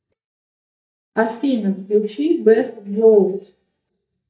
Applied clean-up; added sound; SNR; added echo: neural mask model DeepFilterNet 3.